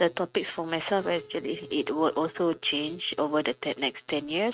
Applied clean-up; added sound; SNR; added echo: neural mask model RNNoise.